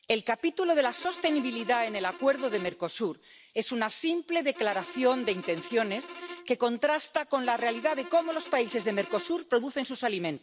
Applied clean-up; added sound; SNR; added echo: none; Bowed string instrument; 16 dB; none.